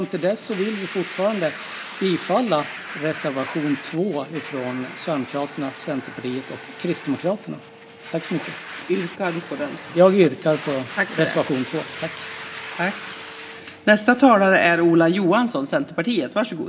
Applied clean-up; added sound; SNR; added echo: none; Domestic sounds, home sounds; 14 dB; reverberation time 2.2 s.